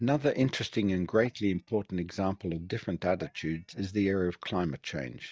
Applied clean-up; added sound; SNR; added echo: neural mask model DeepFilterNet 3.